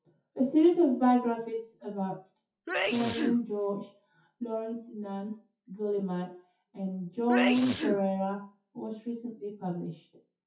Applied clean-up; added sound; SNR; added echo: classical method WPE with log-MMSE.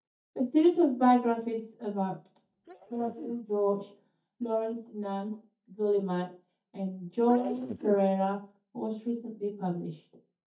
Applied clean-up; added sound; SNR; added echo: neural mask model DeepFilterNet 3.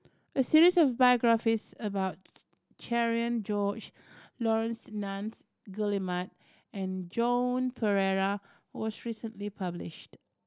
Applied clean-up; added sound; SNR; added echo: none; none; none; none.